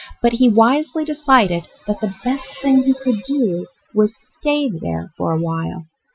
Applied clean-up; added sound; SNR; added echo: classical method Wiener filter.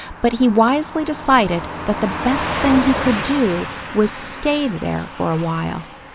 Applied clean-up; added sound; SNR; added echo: none; Car passing by / Truck; 8 dB; none.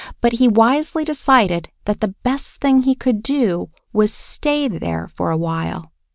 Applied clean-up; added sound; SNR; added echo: none; none; none; none.